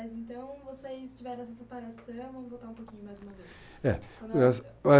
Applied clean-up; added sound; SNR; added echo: none; none; none; none.